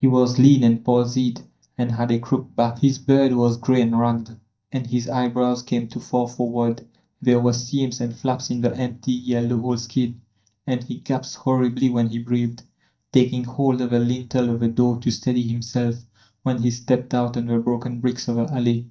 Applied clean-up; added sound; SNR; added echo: neural mask model DeepFilterNet 3.